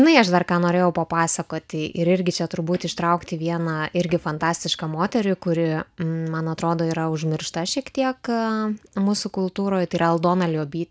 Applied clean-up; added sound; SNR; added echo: none; none; none; none.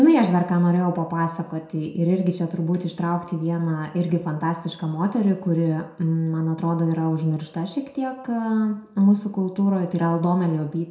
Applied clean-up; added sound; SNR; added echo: none; none; none; reverberation time 0.5 s.